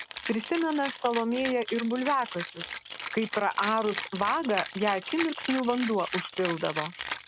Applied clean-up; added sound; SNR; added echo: none; Rattle (instrument); 7 dB; none.